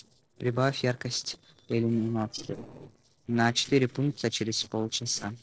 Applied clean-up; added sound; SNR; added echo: neural separator model SepFormer DNS4.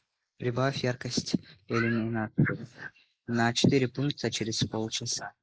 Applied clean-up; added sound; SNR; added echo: neural mask model Resemble Enhance denoiser.